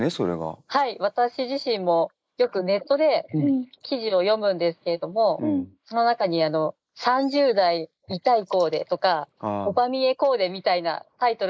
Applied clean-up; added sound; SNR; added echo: neural mask model Resemble Enhance denoiser.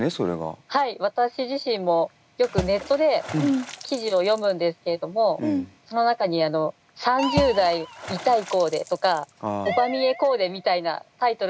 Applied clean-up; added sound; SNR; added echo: none; Water / Splash, splatter; 16 dB; none.